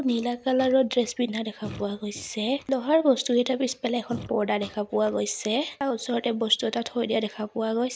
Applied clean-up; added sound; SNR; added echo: neural mask model Resemble Enhance denoiser.